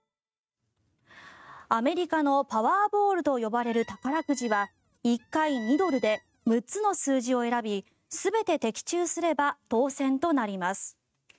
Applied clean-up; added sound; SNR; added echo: neural mask model RNNoise.